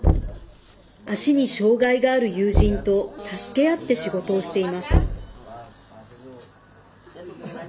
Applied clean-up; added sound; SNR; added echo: none; Knock; 3 dB; none.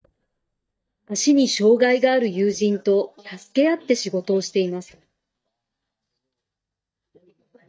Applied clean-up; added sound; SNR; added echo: neural mask model DeepFilterNet 3.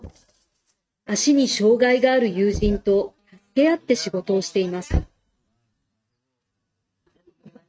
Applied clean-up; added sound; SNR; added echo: neural mask model RNNoise.